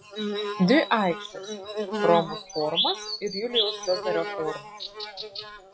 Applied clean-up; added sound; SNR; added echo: classical method log-MMSE.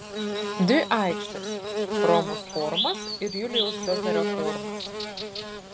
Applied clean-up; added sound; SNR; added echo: none; Buzz / Bird; 1 dB; none.